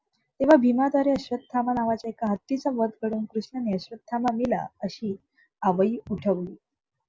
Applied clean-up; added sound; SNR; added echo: none; none; none; none.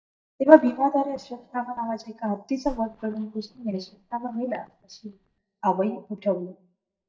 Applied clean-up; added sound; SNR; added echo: neural mask model DeepFilterNet 3.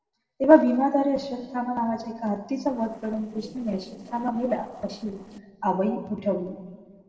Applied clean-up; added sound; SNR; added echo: neural separator model SepFormer DNS4.